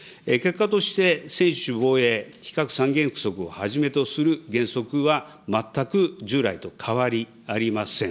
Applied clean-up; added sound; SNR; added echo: none; none; none; none.